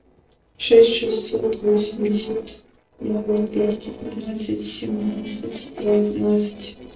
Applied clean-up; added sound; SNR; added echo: neural separator model SepFormer DNS4.